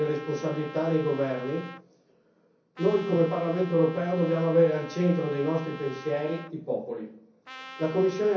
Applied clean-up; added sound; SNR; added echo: none; Trumpet; 17 dB; reverberation time 0.6 s.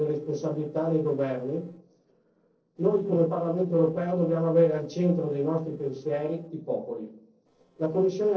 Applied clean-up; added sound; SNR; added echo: neural separator model SepFormer DNS4.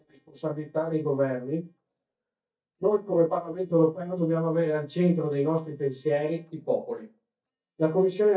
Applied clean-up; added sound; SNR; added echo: neural mask model DeepFilterNet 3.